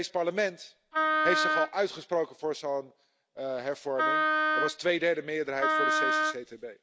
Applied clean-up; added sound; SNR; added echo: none; Wind instrument, woodwind instrument; -4 dB; none.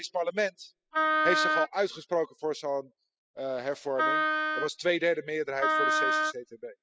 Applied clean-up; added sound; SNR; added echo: classical method spectral subtraction.